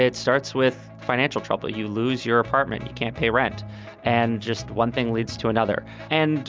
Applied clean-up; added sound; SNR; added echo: none; none; none; none.